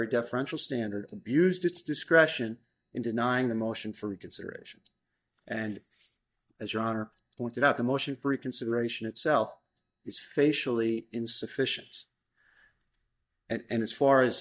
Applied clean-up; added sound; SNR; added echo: neural mask model DeepFilterNet 3.